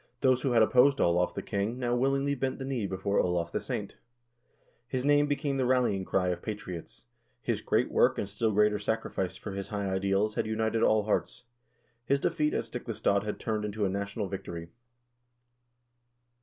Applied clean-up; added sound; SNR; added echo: none; none; none; none.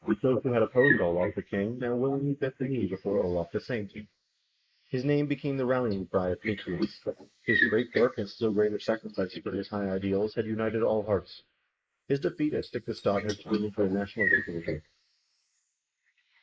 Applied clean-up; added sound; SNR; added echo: neural mask model Resemble Enhance denoiser.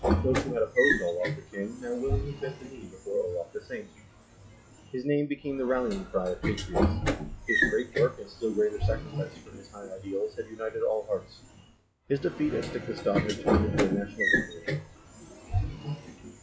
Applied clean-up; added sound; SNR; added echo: classical method log-MMSE.